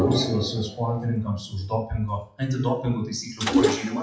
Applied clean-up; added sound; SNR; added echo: classical method WPE with log-MMSE.